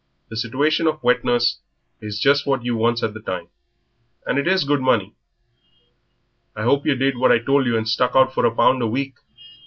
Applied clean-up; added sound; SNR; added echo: none; none; none; none.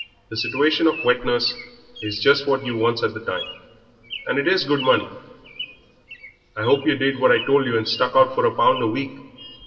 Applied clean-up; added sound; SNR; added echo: none; Bird vocalization, bird call, bird song; 16 dB; reverberation time 2.2 s.